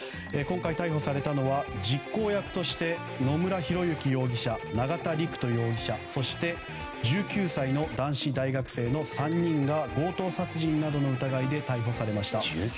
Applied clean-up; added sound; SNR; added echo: none; Electric guitar + Bicycle bell; 9 dB; none.